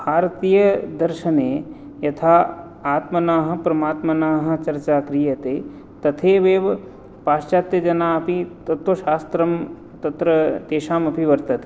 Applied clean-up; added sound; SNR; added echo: none; none; none; none.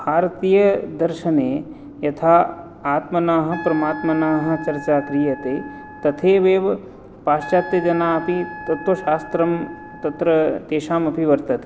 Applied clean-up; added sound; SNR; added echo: none; Wind instrument, woodwind instrument; 15 dB; none.